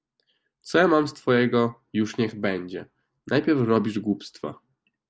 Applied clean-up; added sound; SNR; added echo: none; none; none; none.